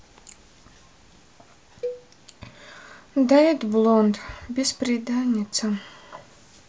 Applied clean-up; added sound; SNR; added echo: none; Cowbell; 14 dB; none.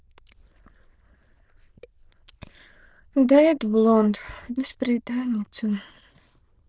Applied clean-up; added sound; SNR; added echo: neural diffusion model UNIVERSE++.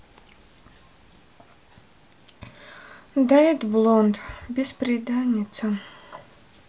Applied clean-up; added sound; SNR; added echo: none; none; none; none.